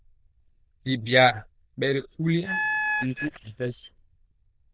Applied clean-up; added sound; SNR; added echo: neural diffusion model UNIVERSE++.